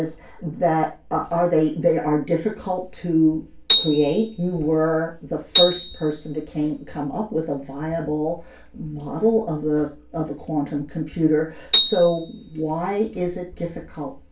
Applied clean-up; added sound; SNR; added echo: none; Piano; -1 dB; reverberation time 0.3 s.